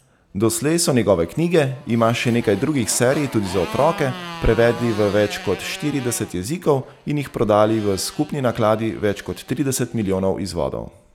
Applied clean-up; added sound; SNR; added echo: none; Motorcycle; 17 dB; none.